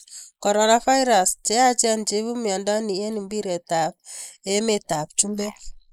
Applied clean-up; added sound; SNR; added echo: neural mask model Resemble Enhance denoiser.